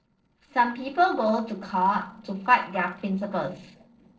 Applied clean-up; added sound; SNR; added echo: neural separator model SepFormer DNS4.